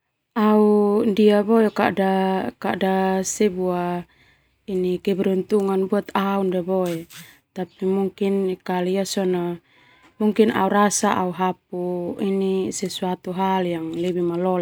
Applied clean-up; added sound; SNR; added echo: none; none; none; none.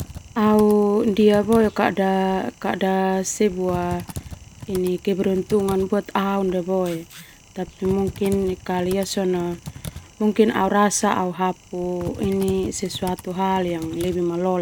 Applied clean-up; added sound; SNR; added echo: none; Typing; 16 dB; none.